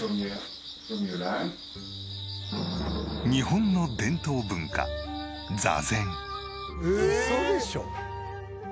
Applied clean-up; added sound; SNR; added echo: none; none; none; none.